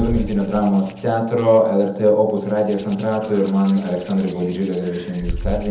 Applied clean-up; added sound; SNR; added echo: none; Hands; 12 dB; reverberation time 0.7 s.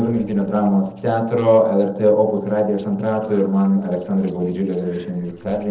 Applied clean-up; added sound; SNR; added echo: neural separator model SepFormer DNS4.